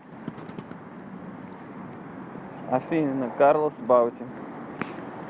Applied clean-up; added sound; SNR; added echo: none; none; none; none.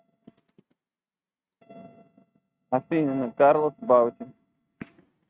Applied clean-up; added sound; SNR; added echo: neural mask model RNNoise.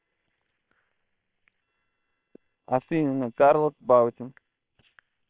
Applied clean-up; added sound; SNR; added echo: neural separator model SepFormer WHAM!.